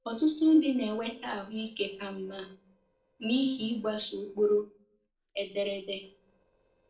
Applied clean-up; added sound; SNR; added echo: neural separator model SepFormer DNS4.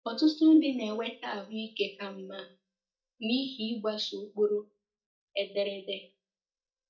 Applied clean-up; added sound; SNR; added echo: neural mask model DeepFilterNet 3.